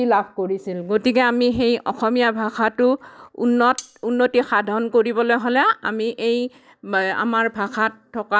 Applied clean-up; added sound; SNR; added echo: none; Cutlery, silverware; 19 dB; none.